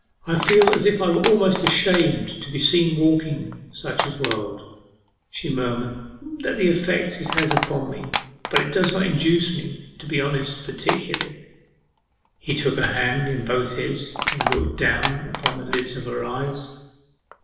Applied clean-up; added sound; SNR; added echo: none; Crushing; 7 dB; reverberation time 1.0 s.